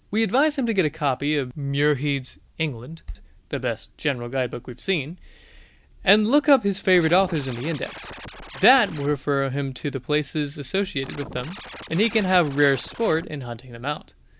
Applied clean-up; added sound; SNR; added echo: none; Scratching (performance technique); 15 dB; none.